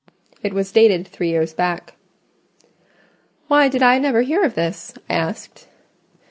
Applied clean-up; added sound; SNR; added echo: none; none; none; none.